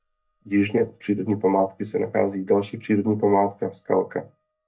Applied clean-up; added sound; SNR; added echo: neural mask model DeepFilterNet 3.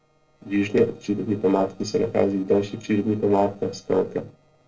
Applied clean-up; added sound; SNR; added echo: neural separator model SepFormer DNS4.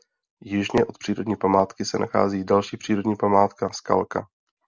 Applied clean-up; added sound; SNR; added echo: none; none; none; none.